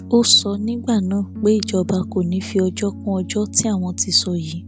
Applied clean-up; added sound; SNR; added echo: none; Piano; 13 dB; none.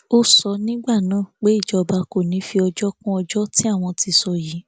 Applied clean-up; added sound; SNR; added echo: none; none; none; none.